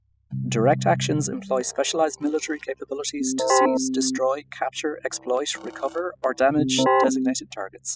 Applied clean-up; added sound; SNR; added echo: classical method spectral subtraction.